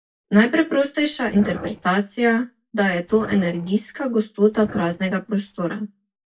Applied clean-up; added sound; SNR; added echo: neural mask model DeepFilterNet 3.